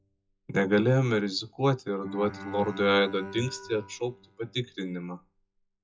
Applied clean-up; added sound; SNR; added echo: classical method WPE with log-MMSE.